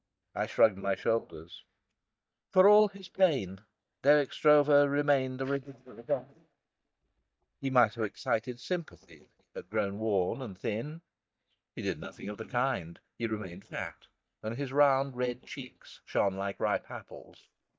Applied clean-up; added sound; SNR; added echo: neural mask model DeepFilterNet 3.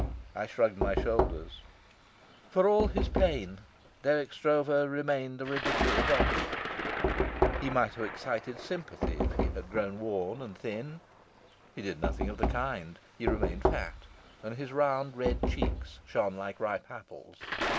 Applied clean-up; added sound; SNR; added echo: none; Knock + Thunder; 1 dB; none.